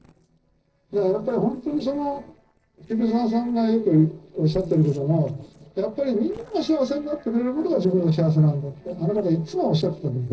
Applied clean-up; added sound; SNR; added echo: neural separator model SepFormer DNS4.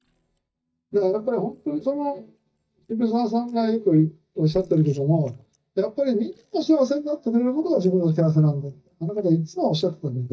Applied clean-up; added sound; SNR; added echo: neural mask model DeepFilterNet 3.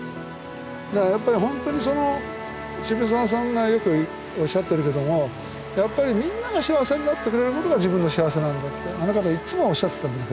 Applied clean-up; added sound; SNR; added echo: none; none; none; none.